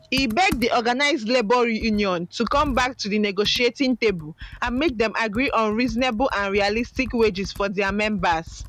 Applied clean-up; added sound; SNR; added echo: none; Computer keyboard; 16 dB; none.